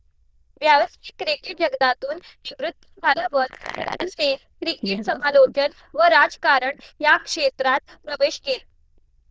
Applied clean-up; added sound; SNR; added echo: neural diffusion model UNIVERSE++.